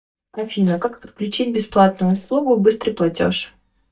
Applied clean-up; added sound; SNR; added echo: neural mask model DeepFilterNet 3.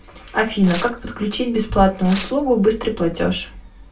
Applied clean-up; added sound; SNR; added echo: none; Tearing; 14 dB; reverberation time 0.2 s.